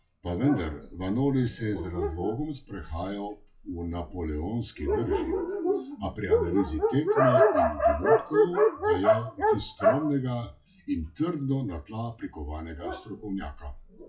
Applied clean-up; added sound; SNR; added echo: classical method WPE with log-MMSE.